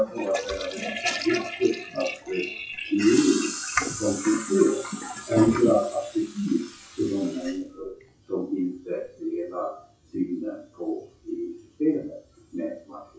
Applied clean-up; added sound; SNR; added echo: classical method WPE with log-MMSE.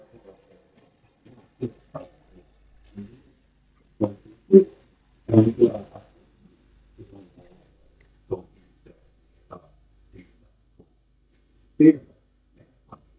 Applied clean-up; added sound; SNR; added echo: neural mask model DeepFilterNet 3.